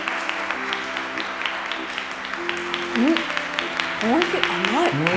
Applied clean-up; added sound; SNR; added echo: none; Applause / Clapping; 0 dB; none.